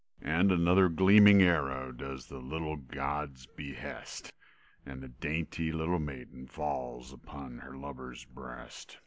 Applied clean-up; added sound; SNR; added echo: none; none; none; none.